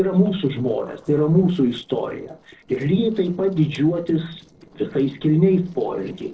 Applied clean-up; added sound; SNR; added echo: neural separator model SepFormer DNS4.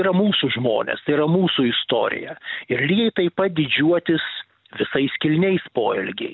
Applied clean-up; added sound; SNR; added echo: none; none; none; none.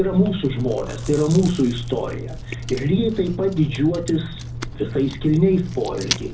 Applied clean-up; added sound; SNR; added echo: none; Chewing, mastication; 9 dB; reverberation time 0.4 s.